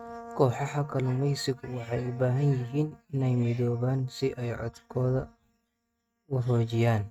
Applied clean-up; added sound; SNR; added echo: neural mask model RNNoise.